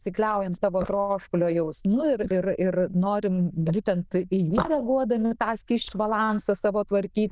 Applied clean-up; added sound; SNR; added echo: neural diffusion model UNIVERSE++.